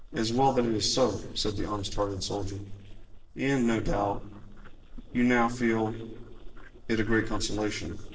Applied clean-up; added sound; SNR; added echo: neural separator model SepFormer DNS4.